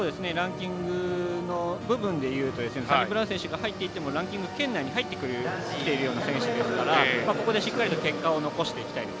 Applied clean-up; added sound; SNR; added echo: none; Organ; 11 dB; none.